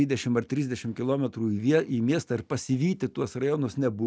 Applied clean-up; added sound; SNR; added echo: none; none; none; none.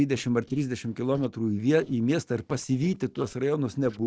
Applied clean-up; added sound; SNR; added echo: neural separator model SepFormer DNS4.